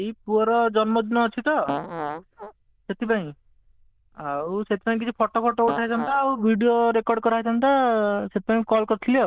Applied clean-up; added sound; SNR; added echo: neural diffusion model UNIVERSE++.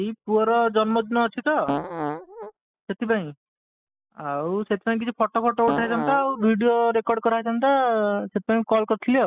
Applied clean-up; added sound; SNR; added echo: classical method spectral subtraction.